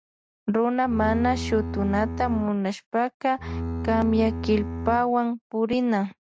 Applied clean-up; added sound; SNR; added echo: none; Bowed string instrument; 6 dB; none.